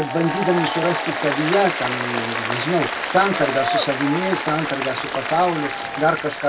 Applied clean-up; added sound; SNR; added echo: none; Applause; 3 dB; reverberation time 0.2 s.